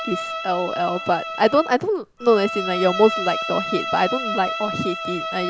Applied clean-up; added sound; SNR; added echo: none; Bowed string instrument; 6 dB; none.